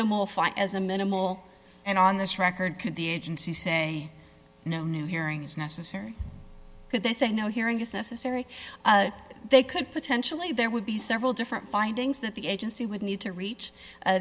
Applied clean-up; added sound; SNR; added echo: none; none; none; none.